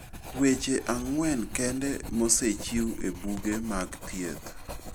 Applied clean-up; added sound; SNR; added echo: none; Writing; 9 dB; none.